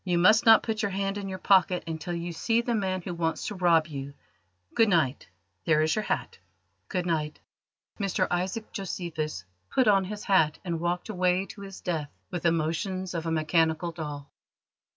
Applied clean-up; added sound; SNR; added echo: none; none; none; none.